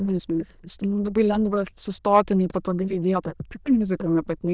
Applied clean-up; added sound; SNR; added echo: neural diffusion model UNIVERSE++.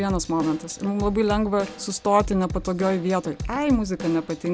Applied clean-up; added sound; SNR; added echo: none; Drum / Drum kit; 12 dB; none.